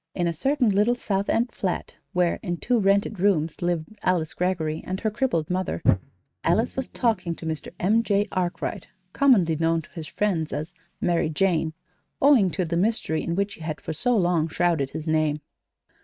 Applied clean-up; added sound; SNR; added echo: neural mask model RNNoise.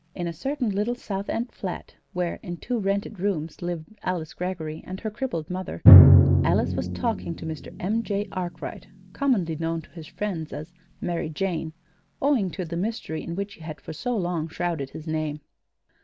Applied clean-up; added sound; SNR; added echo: none; Drum; -1 dB; none.